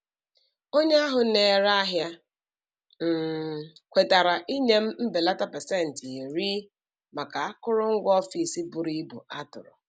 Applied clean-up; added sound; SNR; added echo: none; none; none; none.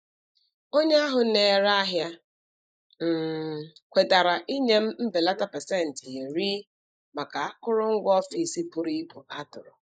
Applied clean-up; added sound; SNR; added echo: neural mask model Resemble Enhance denoiser.